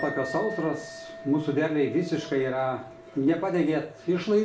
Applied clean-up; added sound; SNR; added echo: none; Chink, clink; 15 dB; reverberation time 0.4 s.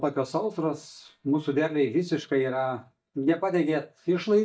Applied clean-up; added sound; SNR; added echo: neural mask model DeepFilterNet 3.